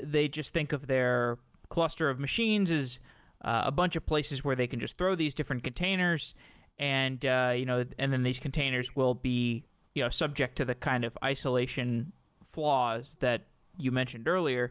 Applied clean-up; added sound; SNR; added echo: none; none; none; none.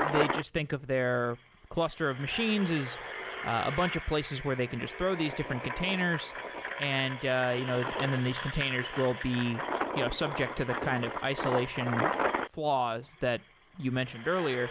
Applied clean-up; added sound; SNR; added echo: none; Engine; 5 dB; none.